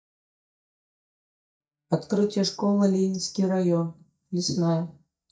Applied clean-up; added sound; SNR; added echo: neural mask model DeepFilterNet 3.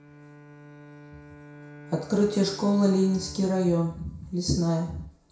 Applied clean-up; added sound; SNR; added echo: none; Bowed string instrument; 20 dB; reverberation time 0.6 s.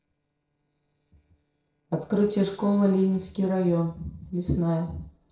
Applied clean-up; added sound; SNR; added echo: neural separator model SepFormer DNS4.